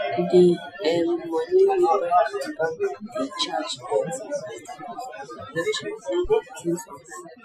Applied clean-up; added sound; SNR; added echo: classical method Wiener filter.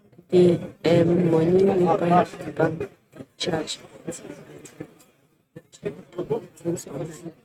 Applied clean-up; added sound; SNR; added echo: neural mask model RNNoise.